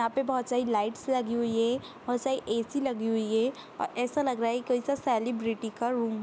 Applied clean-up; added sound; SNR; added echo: none; none; none; none.